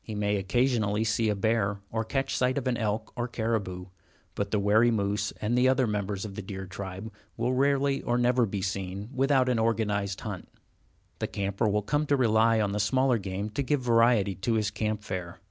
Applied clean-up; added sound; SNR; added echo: none; none; none; none.